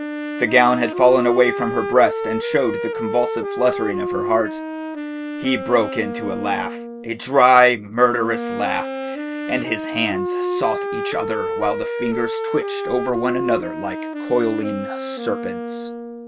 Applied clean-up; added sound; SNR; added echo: none; Wind instrument, woodwind instrument; 5 dB; none.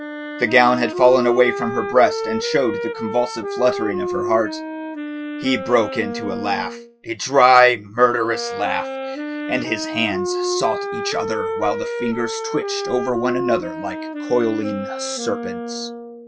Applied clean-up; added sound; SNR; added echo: classical method log-MMSE.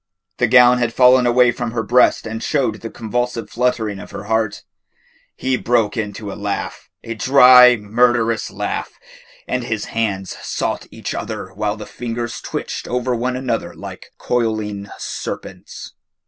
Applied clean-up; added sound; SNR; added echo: none; none; none; none.